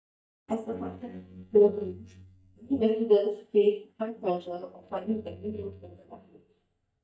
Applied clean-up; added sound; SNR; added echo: neural mask model DeepFilterNet 3.